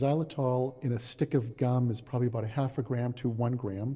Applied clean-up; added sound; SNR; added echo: neural separator model SepFormer DNS4.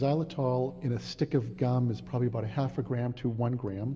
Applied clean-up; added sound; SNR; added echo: none; Telephone; 18 dB; reverberation time 1.2 s.